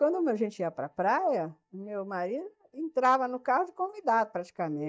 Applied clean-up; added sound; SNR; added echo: neural mask model DeepFilterNet 3.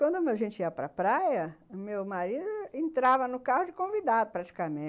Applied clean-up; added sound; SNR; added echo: none; none; none; none.